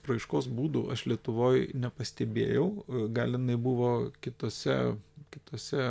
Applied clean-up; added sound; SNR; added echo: none; none; none; none.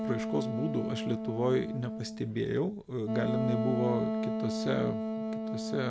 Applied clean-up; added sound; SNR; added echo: none; Wind instrument, woodwind instrument; 1 dB; none.